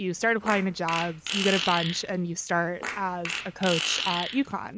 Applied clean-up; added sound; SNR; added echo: none; Fart; 5 dB; none.